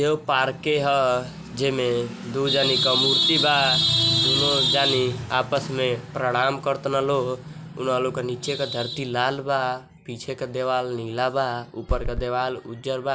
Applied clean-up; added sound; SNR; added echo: none; Run; 3 dB; none.